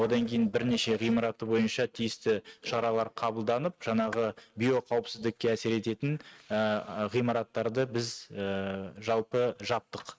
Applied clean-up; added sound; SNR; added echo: neural mask model RNNoise.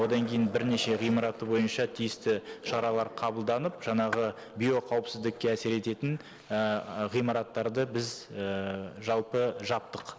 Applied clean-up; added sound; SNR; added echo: none; Skateboard; 18 dB; none.